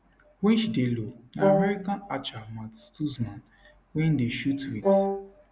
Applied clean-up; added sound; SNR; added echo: none; Wind instrument, woodwind instrument; -5 dB; none.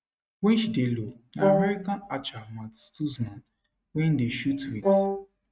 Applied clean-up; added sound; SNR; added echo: neural mask model RNNoise.